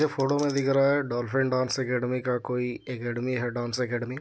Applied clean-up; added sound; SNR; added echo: none; none; none; none.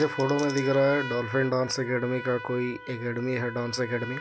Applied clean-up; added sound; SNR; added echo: none; Trumpet; 12 dB; none.